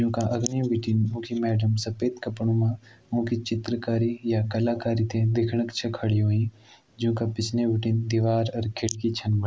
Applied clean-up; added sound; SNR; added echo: none; none; none; none.